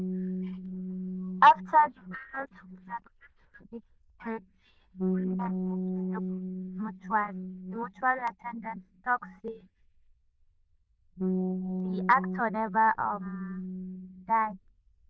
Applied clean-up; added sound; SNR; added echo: neural diffusion model UNIVERSE++.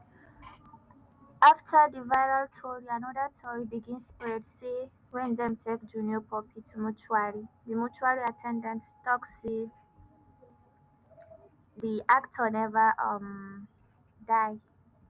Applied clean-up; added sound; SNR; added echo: none; none; none; none.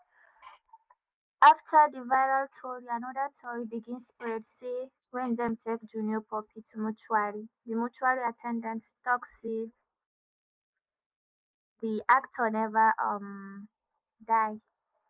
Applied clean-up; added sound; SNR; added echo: neural mask model Resemble Enhance denoiser.